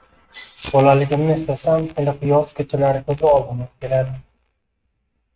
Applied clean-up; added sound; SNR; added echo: neural mask model RNNoise.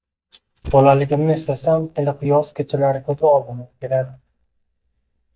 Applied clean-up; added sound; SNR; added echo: neural mask model DeepFilterNet 3.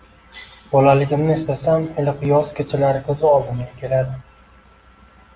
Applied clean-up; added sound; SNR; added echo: none; none; none; none.